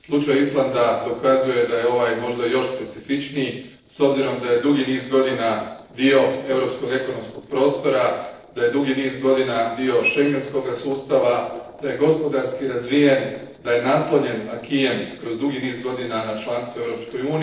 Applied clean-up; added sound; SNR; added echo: neural separator model SepFormer DNS4.